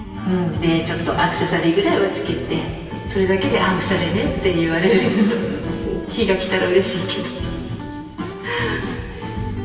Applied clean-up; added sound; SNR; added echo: none; none; none; reverberation time 2.6 s.